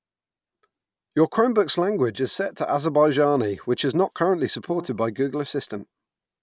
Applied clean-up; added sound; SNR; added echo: none; Brass instrument; 18 dB; none.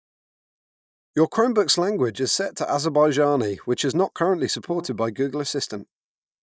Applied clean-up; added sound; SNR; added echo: neural mask model DeepFilterNet 3.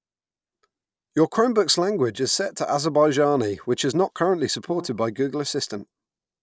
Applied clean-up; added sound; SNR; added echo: neural separator model SepFormer DNS4.